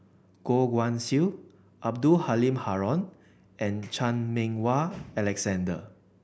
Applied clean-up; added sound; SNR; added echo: none; none; none; none.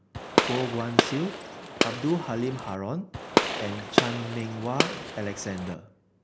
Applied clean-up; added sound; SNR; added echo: none; Gunshot, gunfire; -4 dB; none.